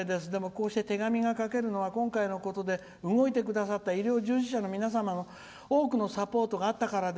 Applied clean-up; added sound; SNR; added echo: none; none; none; none.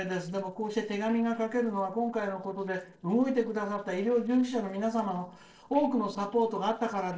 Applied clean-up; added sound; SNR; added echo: neural separator model SepFormer DNS4.